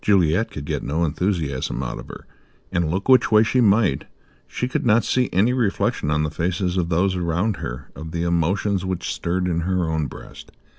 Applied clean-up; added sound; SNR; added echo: none; none; none; none.